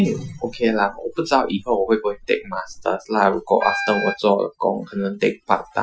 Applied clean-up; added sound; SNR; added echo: classical method Wiener filter.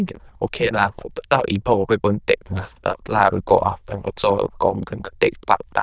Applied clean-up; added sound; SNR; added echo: neural diffusion model UNIVERSE++.